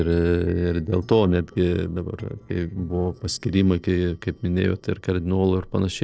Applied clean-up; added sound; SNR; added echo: neural separator model SepFormer DNS4.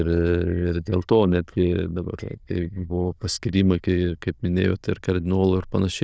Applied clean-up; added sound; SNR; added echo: neural diffusion model UNIVERSE++.